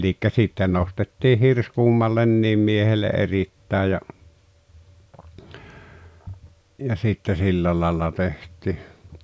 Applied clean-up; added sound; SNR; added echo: none; none; none; none.